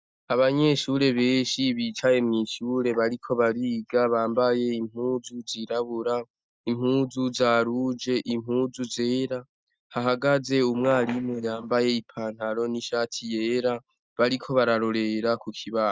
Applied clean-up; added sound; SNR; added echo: neural mask model DeepFilterNet 3.